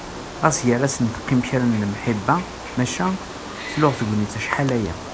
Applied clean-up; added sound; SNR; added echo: none; Wild animals; 11 dB; none.